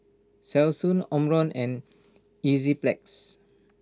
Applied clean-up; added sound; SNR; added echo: none; none; none; none.